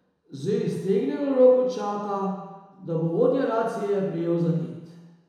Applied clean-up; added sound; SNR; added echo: none; none; none; reverberation time 1.0 s.